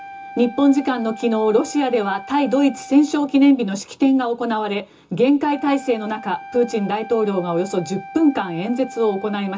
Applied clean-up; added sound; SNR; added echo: none; Wind instrument, woodwind instrument; 18 dB; reverberation time 0.2 s.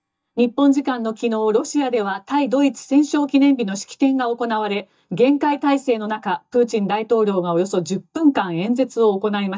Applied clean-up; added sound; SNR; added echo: neural mask model DeepFilterNet 3.